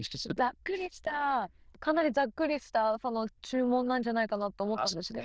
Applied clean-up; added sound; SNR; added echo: neural diffusion model UNIVERSE++.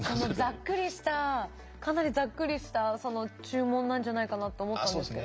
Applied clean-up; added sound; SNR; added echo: none; none; none; none.